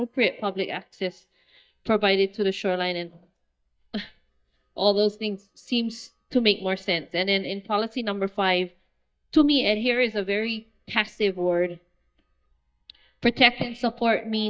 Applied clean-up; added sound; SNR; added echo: neural mask model DeepFilterNet 3.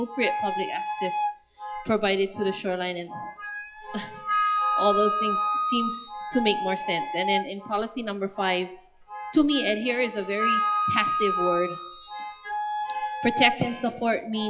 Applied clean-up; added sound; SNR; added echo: classical method log-MMSE.